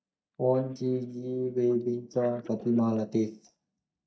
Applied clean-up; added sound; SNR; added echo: neural mask model DeepFilterNet 3.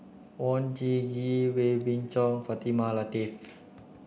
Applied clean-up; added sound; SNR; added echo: none; none; none; none.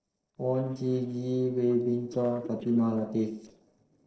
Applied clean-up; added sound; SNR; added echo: neural separator model SepFormer DNS4.